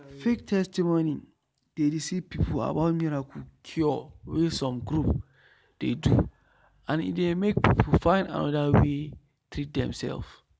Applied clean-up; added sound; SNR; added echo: none; none; none; none.